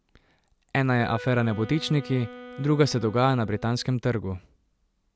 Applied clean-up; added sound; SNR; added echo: none; Wind instrument, woodwind instrument; 17 dB; none.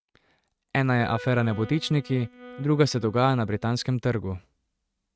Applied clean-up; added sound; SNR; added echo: neural mask model RNNoise.